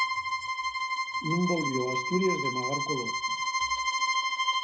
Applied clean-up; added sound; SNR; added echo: none; Bowed string instrument; -4 dB; reverberation time 0.4 s.